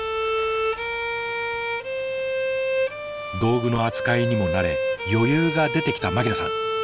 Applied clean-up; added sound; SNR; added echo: none; Bowed string instrument; 0 dB; none.